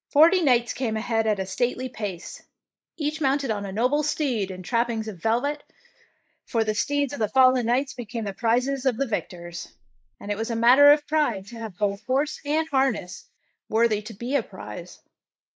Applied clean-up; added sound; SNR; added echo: neural mask model Resemble Enhance denoiser.